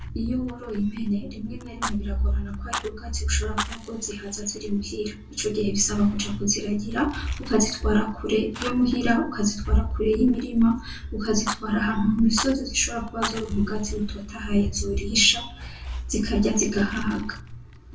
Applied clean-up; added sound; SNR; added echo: none; Fire; 16 dB; reverberation time 0.1 s.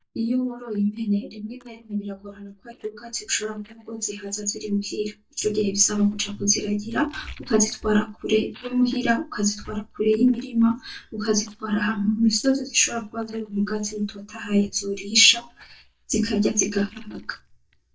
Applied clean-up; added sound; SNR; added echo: neural mask model DeepFilterNet 3.